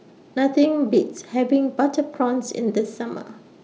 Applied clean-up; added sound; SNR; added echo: none; none; none; none.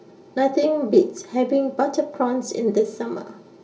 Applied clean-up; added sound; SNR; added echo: none; none; none; reverberation time 0.2 s.